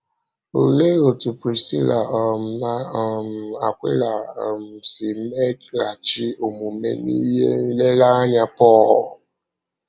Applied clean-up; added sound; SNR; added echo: none; none; none; none.